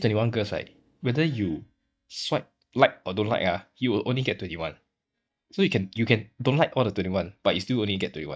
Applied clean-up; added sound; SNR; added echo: neural mask model DeepFilterNet 3.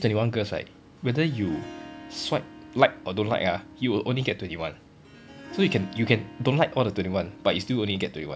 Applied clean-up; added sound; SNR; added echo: none; Harp; 18 dB; none.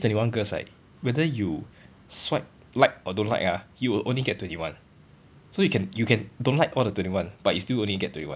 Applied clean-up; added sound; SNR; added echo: none; none; none; none.